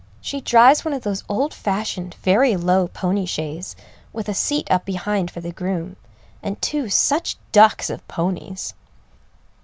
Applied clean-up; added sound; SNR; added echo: none; none; none; none.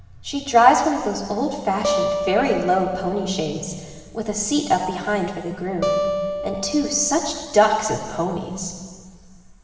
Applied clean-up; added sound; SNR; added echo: none; Acoustic guitar; 7 dB; reverberation time 2.1 s.